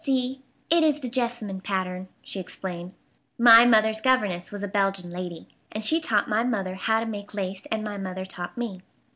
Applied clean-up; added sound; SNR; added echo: none; none; none; none.